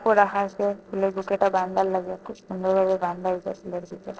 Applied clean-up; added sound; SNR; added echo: neural separator model SepFormer DNS4.